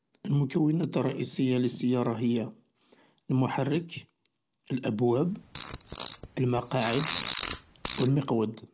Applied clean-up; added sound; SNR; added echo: none; Fart; 10 dB; none.